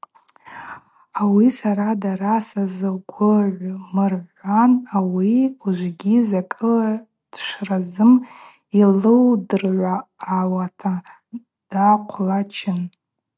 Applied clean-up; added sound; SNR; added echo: none; none; none; none.